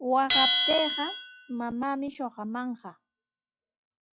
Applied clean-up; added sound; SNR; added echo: classical method log-MMSE.